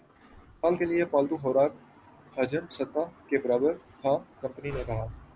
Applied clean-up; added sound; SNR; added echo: none; none; none; none.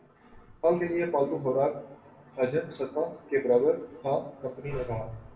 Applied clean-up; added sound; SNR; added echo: none; none; none; reverberation time 0.6 s.